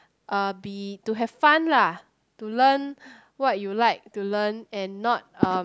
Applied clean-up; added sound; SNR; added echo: none; none; none; none.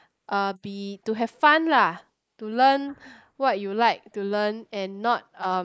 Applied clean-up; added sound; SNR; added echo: neural mask model Resemble Enhance denoiser.